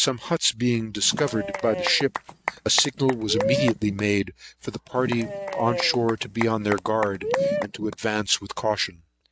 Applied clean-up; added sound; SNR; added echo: neural mask model RNNoise.